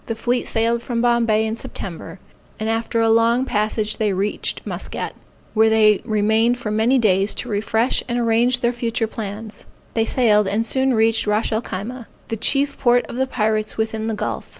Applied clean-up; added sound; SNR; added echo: none; none; none; none.